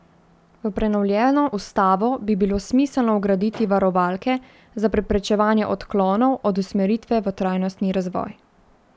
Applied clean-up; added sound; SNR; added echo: none; none; none; none.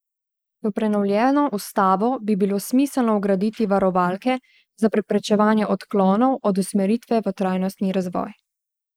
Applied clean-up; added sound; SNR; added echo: neural mask model Resemble Enhance denoiser.